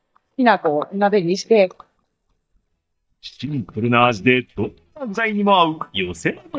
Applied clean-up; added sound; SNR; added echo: neural mask model DeepFilterNet 3.